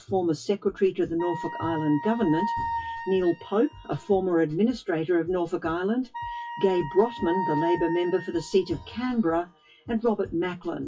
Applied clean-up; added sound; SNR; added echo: classical method WPE with log-MMSE.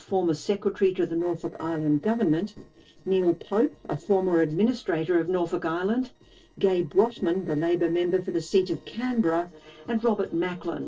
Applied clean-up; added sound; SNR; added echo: neural separator model SepFormer DNS4.